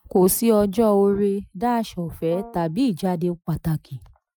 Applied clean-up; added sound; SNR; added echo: classical method Wiener filter.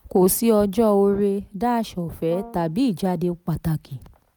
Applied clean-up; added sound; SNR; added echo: none; Brass instrument; 19 dB; none.